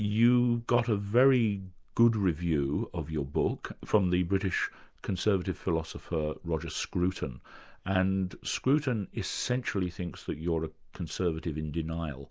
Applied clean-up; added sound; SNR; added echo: none; none; none; none.